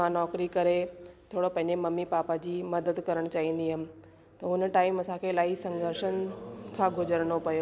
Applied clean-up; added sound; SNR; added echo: none; none; none; none.